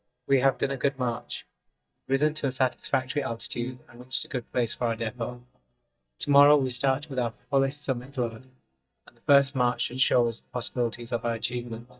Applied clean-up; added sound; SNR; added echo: neural mask model DeepFilterNet 3.